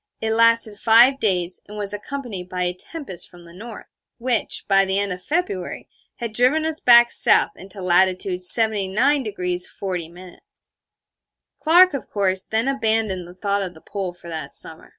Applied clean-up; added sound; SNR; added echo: none; none; none; none.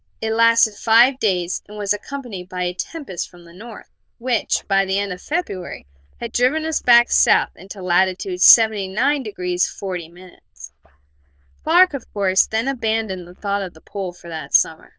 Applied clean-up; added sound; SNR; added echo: neural diffusion model UNIVERSE++.